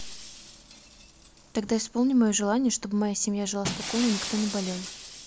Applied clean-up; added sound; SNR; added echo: none; Shatter; 11 dB; none.